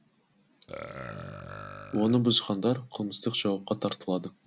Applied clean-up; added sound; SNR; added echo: none; Burping, eructation; 14 dB; none.